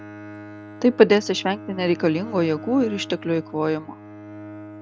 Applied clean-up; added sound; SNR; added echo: none; Bowed string instrument; 15 dB; none.